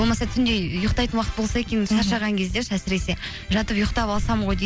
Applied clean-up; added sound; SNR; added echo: none; Boom; 11 dB; none.